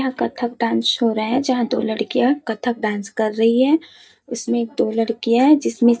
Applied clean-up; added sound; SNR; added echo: neural mask model DeepFilterNet 3.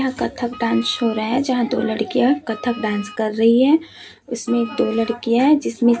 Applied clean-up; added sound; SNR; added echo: none; Wind instrument, woodwind instrument; 20 dB; reverberation time 0.3 s.